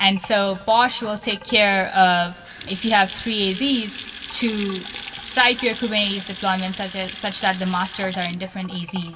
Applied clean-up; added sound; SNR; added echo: none; Sink (filling or washing) / Water tap, faucet / Splash, splatter; 8 dB; reverberation time 2.8 s.